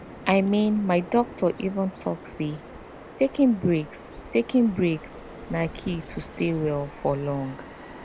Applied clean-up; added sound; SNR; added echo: none; Bird vocalization, bird call, bird song; 16 dB; none.